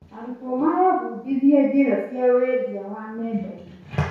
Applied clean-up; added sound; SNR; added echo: none; none; none; reverberation time 0.6 s.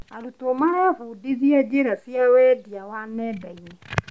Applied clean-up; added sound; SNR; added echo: none; none; none; none.